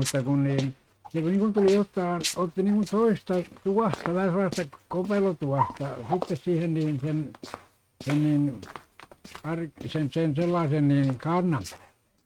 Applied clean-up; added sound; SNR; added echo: neural mask model RNNoise.